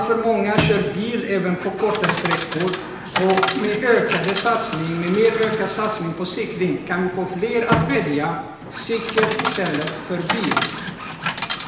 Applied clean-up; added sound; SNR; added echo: none; Coin (dropping) / Chatter; 4 dB; reverberation time 1.0 s.